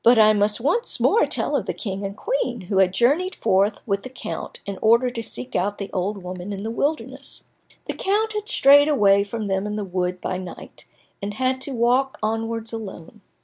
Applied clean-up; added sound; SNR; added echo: none; none; none; none.